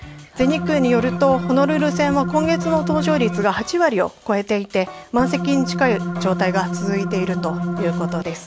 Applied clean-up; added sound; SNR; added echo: none; Organ; 4 dB; none.